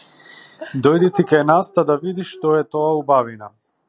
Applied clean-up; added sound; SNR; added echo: none; none; none; none.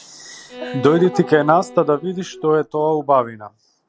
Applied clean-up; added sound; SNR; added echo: none; Bowed string instrument; 16 dB; none.